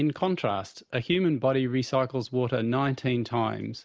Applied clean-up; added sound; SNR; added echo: none; none; none; none.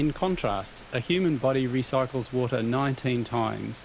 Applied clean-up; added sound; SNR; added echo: none; Rain; 18 dB; none.